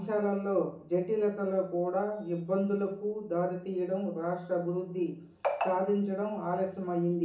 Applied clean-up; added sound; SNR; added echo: none; none; none; reverberation time 0.8 s.